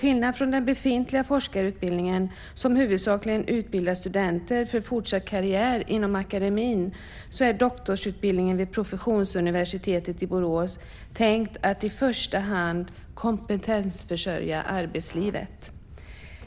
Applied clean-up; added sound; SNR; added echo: none; Fart + Wind / Boat, Water vehicle; 19 dB; none.